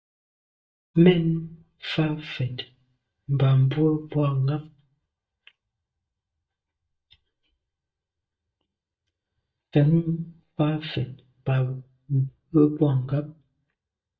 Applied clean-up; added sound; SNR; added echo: neural mask model DeepFilterNet 3.